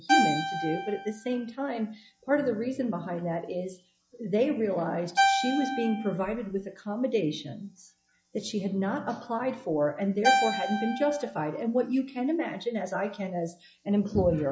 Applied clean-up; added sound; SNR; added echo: classical method log-MMSE.